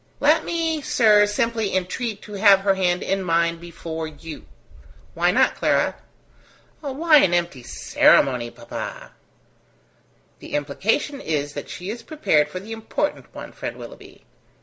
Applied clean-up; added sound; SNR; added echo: none; none; none; none.